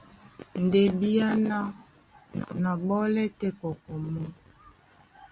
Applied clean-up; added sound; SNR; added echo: none; none; none; none.